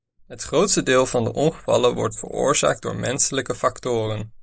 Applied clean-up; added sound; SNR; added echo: neural mask model Resemble Enhance denoiser.